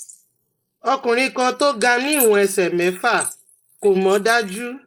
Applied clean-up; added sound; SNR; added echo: neural mask model Resemble Enhance denoiser.